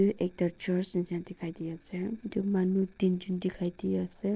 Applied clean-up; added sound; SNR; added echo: neural separator model SepFormer DNS4.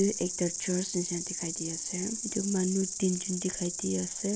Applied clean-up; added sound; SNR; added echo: none; Insect; 4 dB; none.